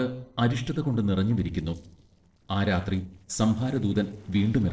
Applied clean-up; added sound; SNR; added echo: neural separator model SepFormer DNS4.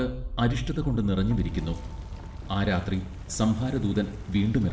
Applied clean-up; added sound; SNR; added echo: none; Wind; 9 dB; reverberation time 0.7 s.